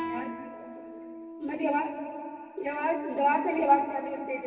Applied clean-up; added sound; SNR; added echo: none; Guitar; 14 dB; reverberation time 2.6 s.